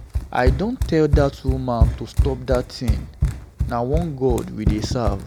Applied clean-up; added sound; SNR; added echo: none; Run; -1 dB; none.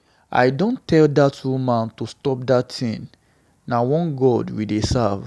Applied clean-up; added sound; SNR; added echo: none; none; none; none.